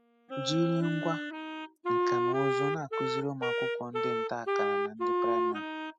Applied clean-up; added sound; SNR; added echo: classical method spectral subtraction.